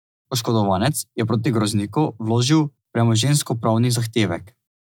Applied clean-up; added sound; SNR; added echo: none; none; none; none.